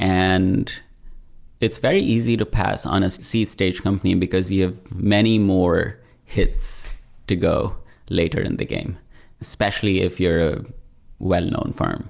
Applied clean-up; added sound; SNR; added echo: none; none; none; none.